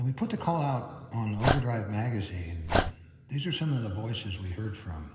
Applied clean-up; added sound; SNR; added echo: none; Dog; 1 dB; reverberation time 2.4 s.